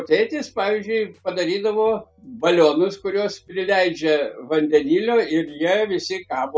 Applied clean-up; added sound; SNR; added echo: none; none; none; none.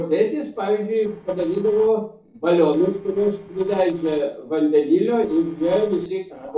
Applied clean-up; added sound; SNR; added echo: neural separator model SepFormer DNS4.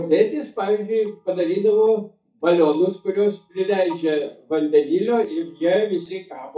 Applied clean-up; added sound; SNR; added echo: neural mask model DeepFilterNet 3.